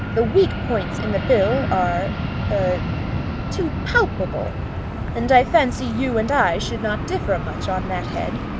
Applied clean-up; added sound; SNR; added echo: none; Fixed-wing aircraft, airplane; 3 dB; none.